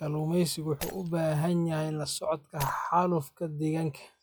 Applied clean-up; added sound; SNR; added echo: classical method log-MMSE.